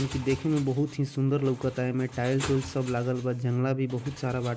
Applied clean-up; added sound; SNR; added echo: none; Engine; 15 dB; none.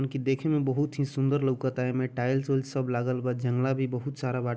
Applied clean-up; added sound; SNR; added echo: none; none; none; none.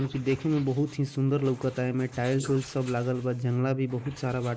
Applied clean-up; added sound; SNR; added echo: neural mask model Resemble Enhance denoiser.